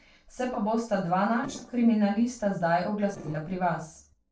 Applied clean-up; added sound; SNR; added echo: neural separator model SepFormer DNS4.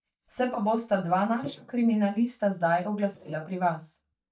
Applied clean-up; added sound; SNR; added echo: neural mask model DeepFilterNet 3.